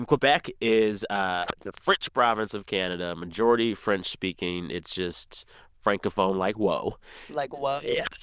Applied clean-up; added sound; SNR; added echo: neural diffusion model UNIVERSE++.